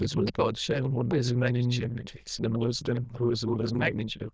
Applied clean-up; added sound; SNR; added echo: neural diffusion model UNIVERSE++.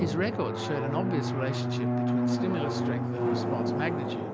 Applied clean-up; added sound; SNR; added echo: none; Drum; -5 dB; none.